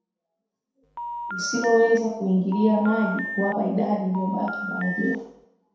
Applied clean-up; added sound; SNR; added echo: none; Telephone; 8 dB; reverberation time 0.7 s.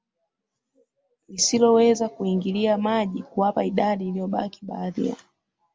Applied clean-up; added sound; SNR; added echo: none; none; none; none.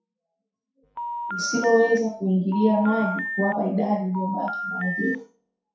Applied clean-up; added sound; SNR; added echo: classical method WPE with log-MMSE.